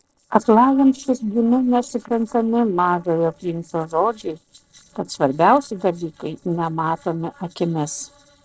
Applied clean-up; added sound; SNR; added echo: neural separator model SepFormer DNS4.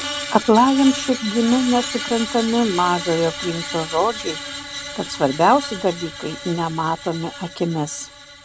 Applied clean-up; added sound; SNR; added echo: none; Screech; 10 dB; none.